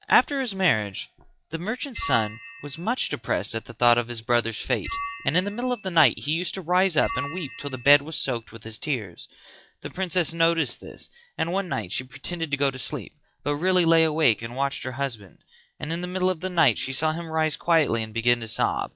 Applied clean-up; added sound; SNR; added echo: classical method log-MMSE.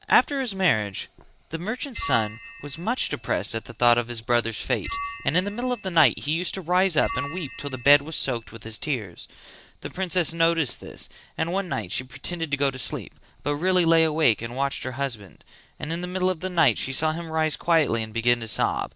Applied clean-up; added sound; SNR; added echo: none; Bell; 12 dB; none.